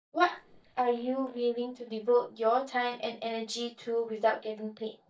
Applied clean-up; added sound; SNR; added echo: neural mask model DeepFilterNet 3.